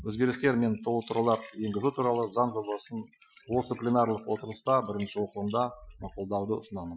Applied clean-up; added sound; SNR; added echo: classical method Wiener filter.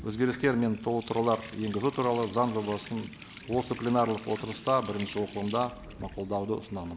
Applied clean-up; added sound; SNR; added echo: none; Water tap, faucet; 18 dB; none.